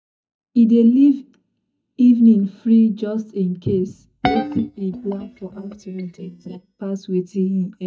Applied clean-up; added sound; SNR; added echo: neural mask model DeepFilterNet 3.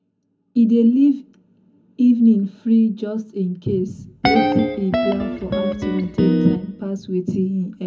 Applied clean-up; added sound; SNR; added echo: none; Guitar; 2 dB; reverberation time 0.4 s.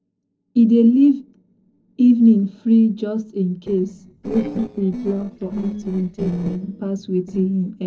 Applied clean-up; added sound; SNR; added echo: neural separator model SepFormer DNS4.